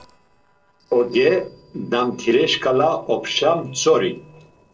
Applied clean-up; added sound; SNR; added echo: neural separator model SepFormer DNS4.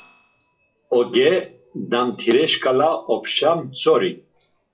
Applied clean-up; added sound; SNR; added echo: classical method WPE with log-MMSE.